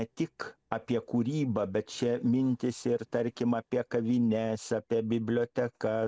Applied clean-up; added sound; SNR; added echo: none; none; none; none.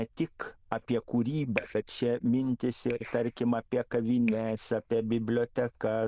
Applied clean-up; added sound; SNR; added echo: neural diffusion model UNIVERSE++.